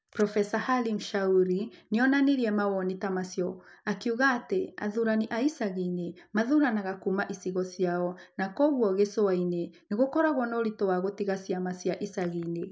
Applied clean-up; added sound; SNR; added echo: none; none; none; none.